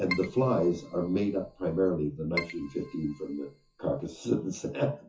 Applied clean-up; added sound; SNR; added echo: classical method WPE with log-MMSE.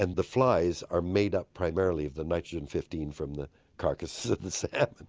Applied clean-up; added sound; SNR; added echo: none; none; none; none.